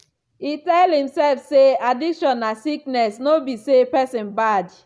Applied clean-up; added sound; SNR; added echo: none; none; none; none.